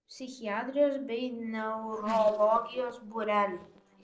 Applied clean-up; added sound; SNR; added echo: neural separator model SepFormer DNS4.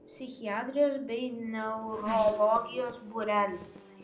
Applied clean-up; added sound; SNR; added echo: none; Race car, auto racing / Accelerating, revving, vroom; 16 dB; reverberation time 0.5 s.